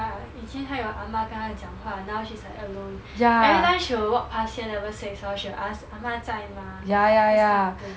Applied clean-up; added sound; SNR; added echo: none; none; none; none.